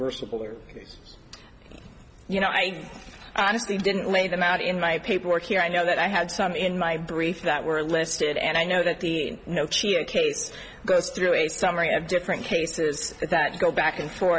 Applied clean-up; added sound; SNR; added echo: none; none; none; none.